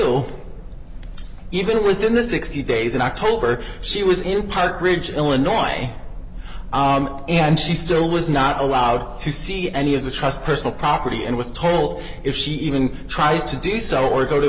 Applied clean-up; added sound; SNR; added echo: none; none; none; none.